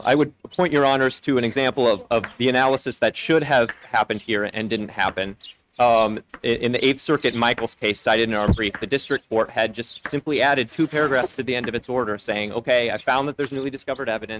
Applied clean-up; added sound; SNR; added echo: neural mask model RNNoise.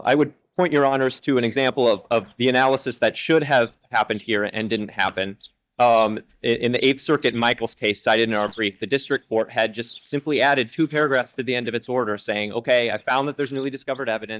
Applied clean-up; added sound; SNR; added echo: neural mask model DeepFilterNet 3.